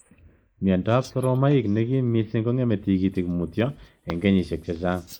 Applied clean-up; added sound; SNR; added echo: neural mask model Resemble Enhance denoiser.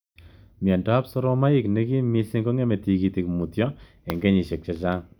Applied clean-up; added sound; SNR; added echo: none; none; none; none.